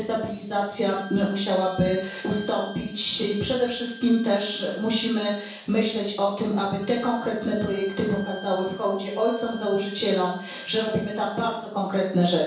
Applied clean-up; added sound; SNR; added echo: none; Wind instrument, woodwind instrument; 19 dB; reverberation time 0.7 s.